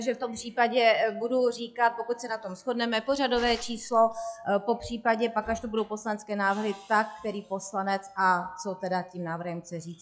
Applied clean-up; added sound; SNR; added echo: classical method log-MMSE.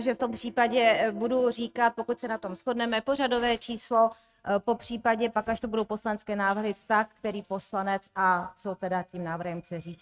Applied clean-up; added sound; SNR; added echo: neural mask model RNNoise.